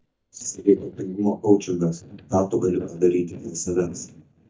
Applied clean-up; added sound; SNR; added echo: neural mask model DeepFilterNet 3.